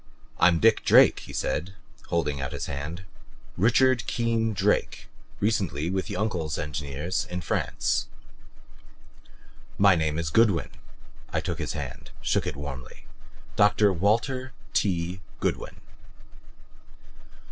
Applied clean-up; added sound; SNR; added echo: none; none; none; none.